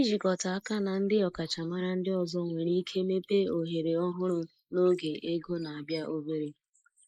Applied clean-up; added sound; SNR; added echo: neural mask model Resemble Enhance denoiser.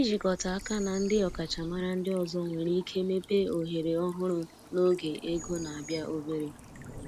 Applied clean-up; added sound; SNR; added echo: none; Stream / Bird vocalization, bird call, bird song; 16 dB; none.